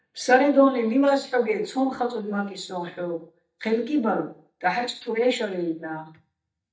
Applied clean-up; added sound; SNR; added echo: neural mask model DeepFilterNet 3.